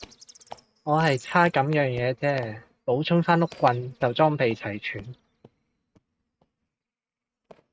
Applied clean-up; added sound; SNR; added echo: neural mask model RNNoise.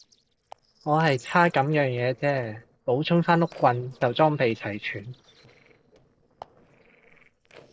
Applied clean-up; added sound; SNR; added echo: neural separator model SepFormer DNS4.